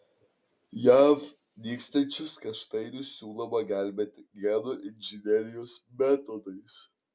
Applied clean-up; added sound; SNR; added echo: none; none; none; none.